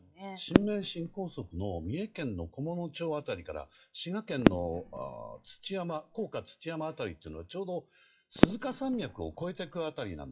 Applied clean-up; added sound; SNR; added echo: classical method WPE with log-MMSE.